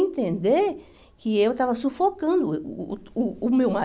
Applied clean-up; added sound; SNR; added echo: none; none; none; none.